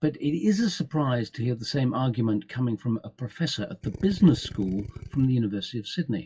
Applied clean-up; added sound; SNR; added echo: classical method WPE with log-MMSE.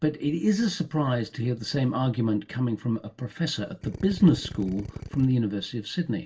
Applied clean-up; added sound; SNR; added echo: none; Drill; 12 dB; reverberation time 0.2 s.